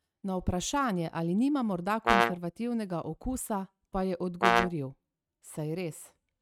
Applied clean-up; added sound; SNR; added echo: neural mask model RNNoise.